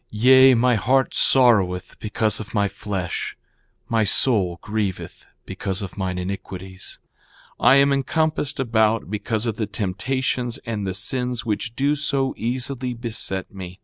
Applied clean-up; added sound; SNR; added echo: none; none; none; none.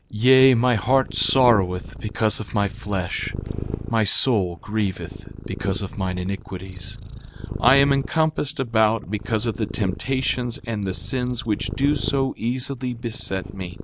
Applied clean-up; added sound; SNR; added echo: none; Purr; 10 dB; none.